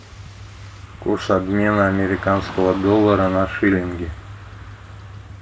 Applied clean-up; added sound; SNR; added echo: none; Car passing by / Traffic noise, roadway noise; 18 dB; none.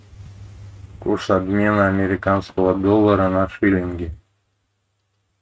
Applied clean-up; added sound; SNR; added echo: neural mask model RNNoise.